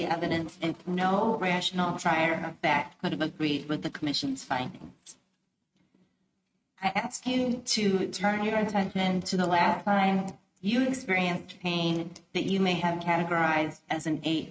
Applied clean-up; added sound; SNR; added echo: neural mask model RNNoise.